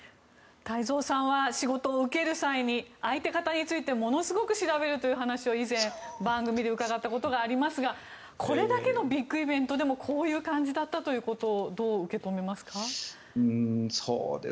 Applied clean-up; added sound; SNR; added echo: none; none; none; none.